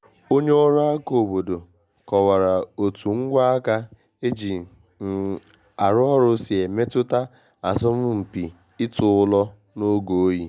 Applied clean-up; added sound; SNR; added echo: none; none; none; none.